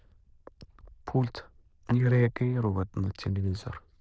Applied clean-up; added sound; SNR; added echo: neural diffusion model UNIVERSE++.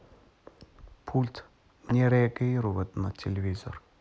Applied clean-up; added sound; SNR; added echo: none; Tap; 15 dB; none.